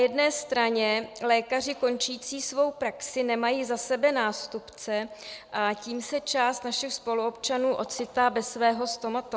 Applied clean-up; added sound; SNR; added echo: none; none; none; none.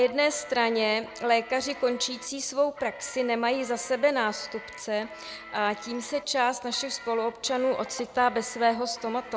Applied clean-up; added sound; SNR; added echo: none; Guitar; 18 dB; none.